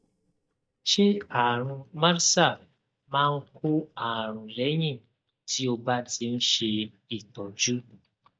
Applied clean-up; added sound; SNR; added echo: neural mask model DeepFilterNet 3.